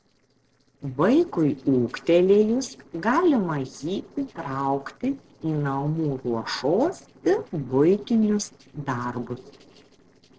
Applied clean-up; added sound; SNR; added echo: neural separator model SepFormer DNS4.